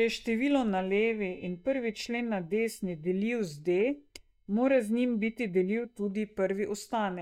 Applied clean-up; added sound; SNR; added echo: neural mask model DeepFilterNet 3.